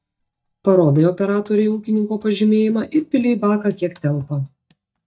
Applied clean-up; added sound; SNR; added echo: neural mask model DeepFilterNet 3.